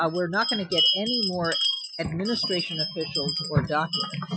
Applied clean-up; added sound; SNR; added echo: classical method Wiener filter.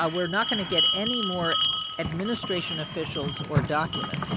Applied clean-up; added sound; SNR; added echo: none; Bell; -2 dB; none.